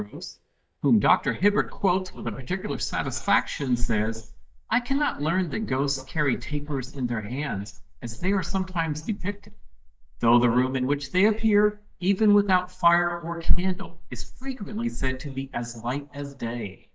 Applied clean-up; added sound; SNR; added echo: neural mask model DeepFilterNet 3.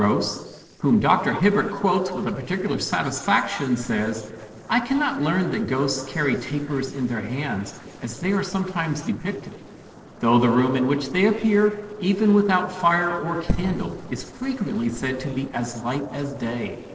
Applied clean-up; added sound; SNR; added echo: neural separator model SepFormer DNS4.